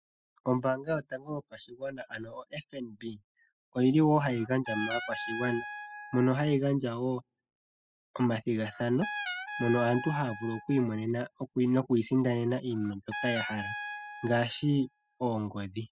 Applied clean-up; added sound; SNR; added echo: classical method spectral subtraction.